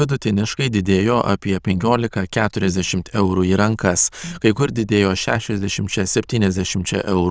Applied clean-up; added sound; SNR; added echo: neural diffusion model UNIVERSE++.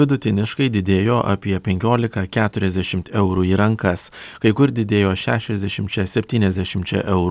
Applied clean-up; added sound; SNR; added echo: none; none; none; none.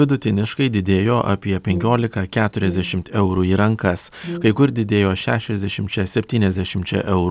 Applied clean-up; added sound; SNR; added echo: none; Brass instrument; 13 dB; none.